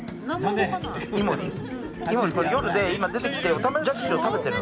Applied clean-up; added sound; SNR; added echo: none; Boat, Water vehicle; 19 dB; none.